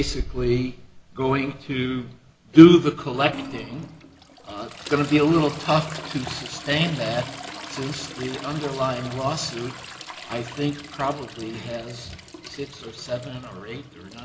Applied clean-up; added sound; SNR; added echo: none; Trickle, dribble / Toilet flush; 14 dB; none.